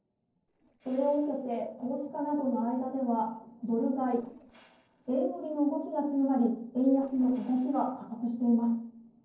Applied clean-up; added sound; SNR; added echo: neural separator model SepFormer DNS4.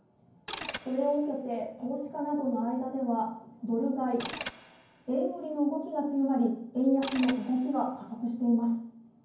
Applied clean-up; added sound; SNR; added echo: none; Mechanisms; 14 dB; reverberation time 0.9 s.